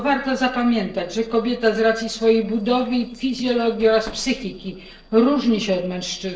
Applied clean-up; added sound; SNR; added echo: neural separator model SepFormer DNS4.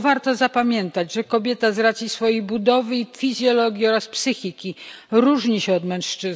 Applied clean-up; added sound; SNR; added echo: none; none; none; none.